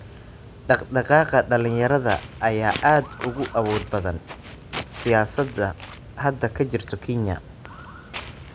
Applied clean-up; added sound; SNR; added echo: none; Walk, footsteps; 14 dB; none.